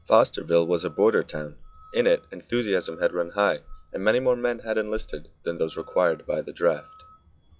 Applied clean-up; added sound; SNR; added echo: classical method log-MMSE.